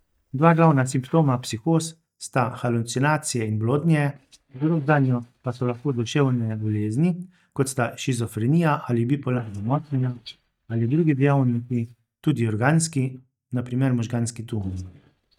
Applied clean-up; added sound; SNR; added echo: neural mask model DeepFilterNet 3.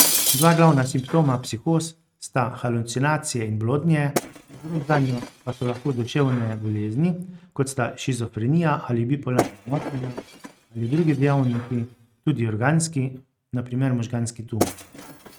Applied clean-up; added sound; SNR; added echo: neural mask model RNNoise.